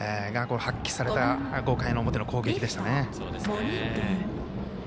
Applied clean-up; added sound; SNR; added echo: none; Thunder; 7 dB; none.